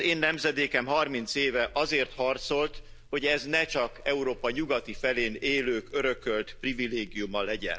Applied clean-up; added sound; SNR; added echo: none; Crackle; 17 dB; none.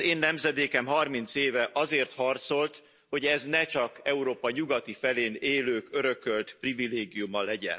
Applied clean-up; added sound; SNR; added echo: none; none; none; none.